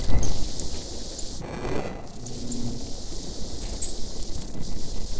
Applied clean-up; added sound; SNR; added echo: neural separator model SepFormer DNS4.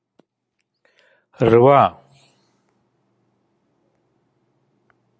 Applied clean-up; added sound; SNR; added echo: none; none; none; none.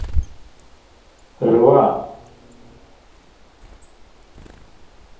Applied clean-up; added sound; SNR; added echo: none; Bird; 9 dB; reverberation time 0.7 s.